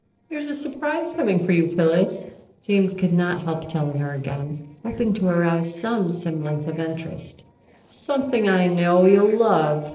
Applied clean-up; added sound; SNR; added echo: neural separator model SepFormer DNS4.